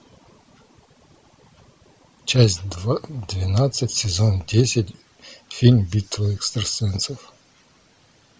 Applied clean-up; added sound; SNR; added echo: none; none; none; none.